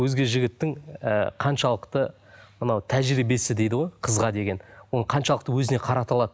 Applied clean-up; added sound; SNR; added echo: none; none; none; none.